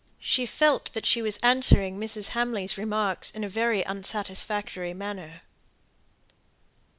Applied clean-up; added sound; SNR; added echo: none; none; none; none.